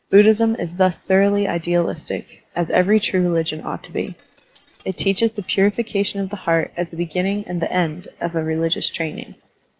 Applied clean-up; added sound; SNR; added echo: neural separator model SepFormer DNS4.